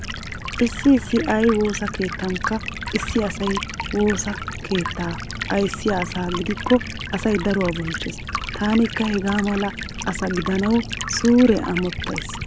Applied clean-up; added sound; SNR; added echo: none; Stream; 7 dB; none.